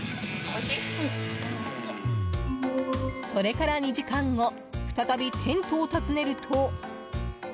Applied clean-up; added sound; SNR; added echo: none; Harmonica; 16 dB; none.